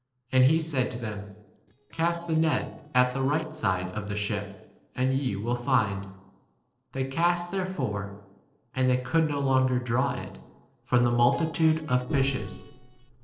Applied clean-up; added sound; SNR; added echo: neural separator model SepFormer DNS4.